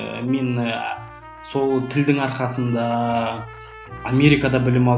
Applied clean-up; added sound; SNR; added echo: none; Trumpet; 19 dB; none.